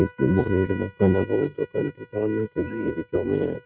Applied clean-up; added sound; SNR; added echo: neural mask model RNNoise.